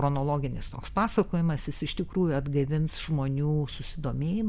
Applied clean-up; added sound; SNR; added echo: none; none; none; none.